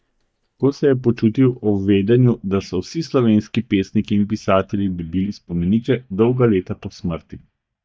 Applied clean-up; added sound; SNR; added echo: neural mask model DeepFilterNet 3.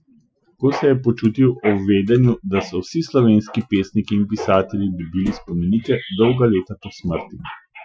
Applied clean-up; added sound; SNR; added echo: classical method Wiener filter.